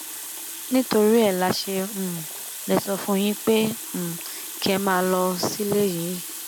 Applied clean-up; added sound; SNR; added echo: none; Water tap, faucet; 10 dB; none.